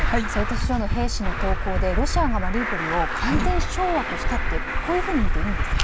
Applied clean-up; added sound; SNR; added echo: none; Traffic noise, roadway noise; -4 dB; none.